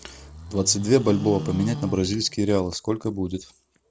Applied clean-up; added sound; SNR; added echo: none; Livestock, farm animals, working animals; 11 dB; none.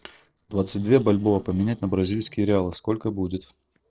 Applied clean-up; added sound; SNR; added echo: neural separator model SepFormer DNS4.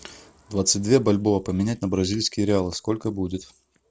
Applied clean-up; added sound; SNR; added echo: none; none; none; none.